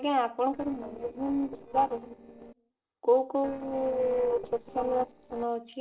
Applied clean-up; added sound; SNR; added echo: neural separator model SepFormer DNS4.